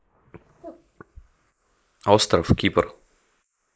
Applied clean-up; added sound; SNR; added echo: neural mask model Resemble Enhance denoiser.